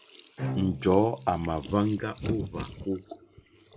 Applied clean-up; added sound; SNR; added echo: none; Bowed string instrument + Sink (filling or washing); 11 dB; none.